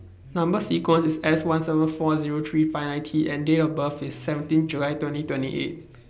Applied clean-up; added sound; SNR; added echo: none; none; none; none.